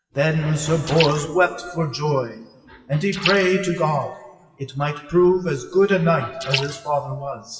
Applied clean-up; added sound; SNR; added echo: classical method WPE with log-MMSE.